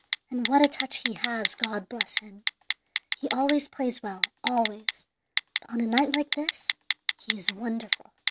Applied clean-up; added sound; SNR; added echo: none; Telephone; 2 dB; none.